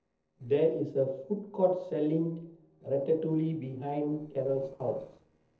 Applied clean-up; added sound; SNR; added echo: neural separator model SepFormer DNS4.